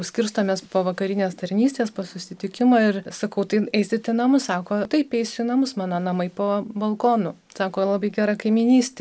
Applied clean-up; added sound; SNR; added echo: none; none; none; none.